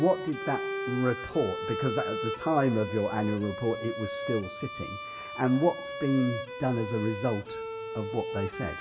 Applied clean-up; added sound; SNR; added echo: none; Bowed string instrument; 6 dB; reverberation time 2.0 s.